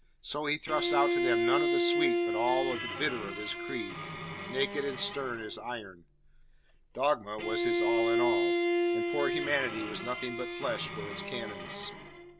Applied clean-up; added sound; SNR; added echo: none; Bowed string instrument; -2 dB; none.